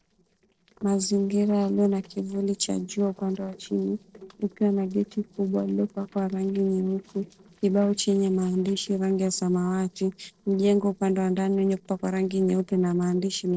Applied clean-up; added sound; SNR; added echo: neural separator model SepFormer DNS4.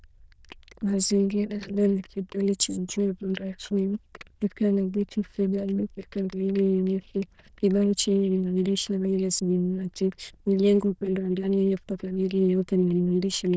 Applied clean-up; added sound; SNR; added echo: neural diffusion model UNIVERSE++.